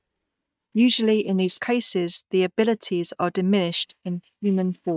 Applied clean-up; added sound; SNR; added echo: neural mask model DeepFilterNet 3.